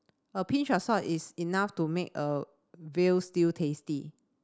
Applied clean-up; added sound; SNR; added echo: none; none; none; none.